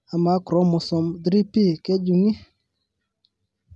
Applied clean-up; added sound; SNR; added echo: none; none; none; none.